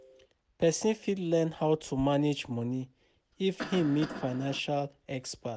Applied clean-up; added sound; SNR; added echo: none; Cough; 10 dB; none.